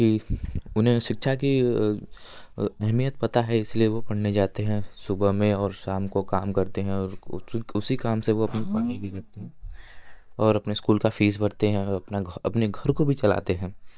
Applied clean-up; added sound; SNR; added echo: neural mask model DeepFilterNet 3.